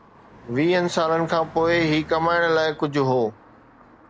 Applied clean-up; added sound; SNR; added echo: none; Car passing by; 19 dB; none.